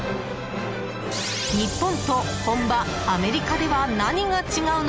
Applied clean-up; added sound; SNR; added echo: none; Harp; 20 dB; none.